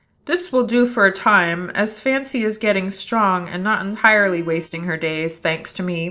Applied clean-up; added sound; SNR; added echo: neural separator model SepFormer DNS4.